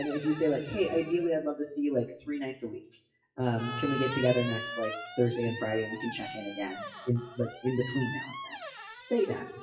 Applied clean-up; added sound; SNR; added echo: classical method WPE with log-MMSE.